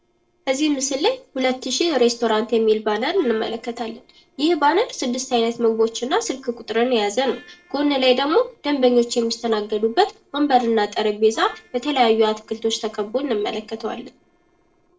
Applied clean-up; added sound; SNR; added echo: neural separator model SepFormer DNS4.